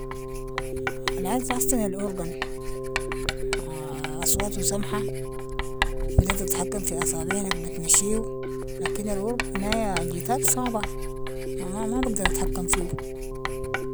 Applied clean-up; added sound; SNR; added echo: none; Writing + Keyboard (musical); 0 dB; none.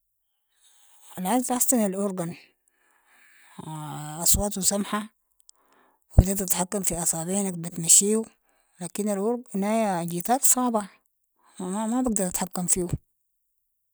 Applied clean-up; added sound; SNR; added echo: none; none; none; none.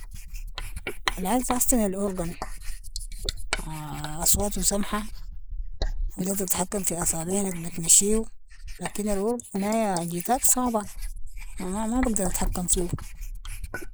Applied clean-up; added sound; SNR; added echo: neural mask model Resemble Enhance denoiser.